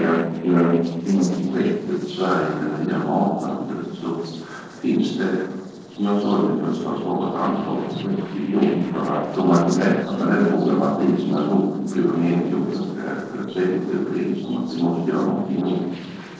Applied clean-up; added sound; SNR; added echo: neural separator model SepFormer DNS4.